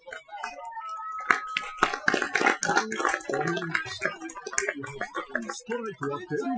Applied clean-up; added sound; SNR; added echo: classical method Wiener filter.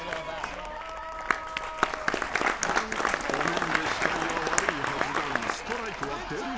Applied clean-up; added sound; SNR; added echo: none; Applause; -4 dB; none.